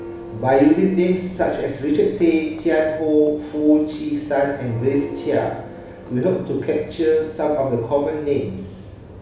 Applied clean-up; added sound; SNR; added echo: none; Church bell; 17 dB; reverberation time 0.7 s.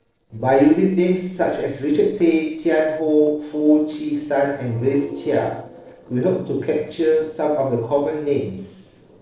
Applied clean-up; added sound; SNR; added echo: neural separator model SepFormer DNS4.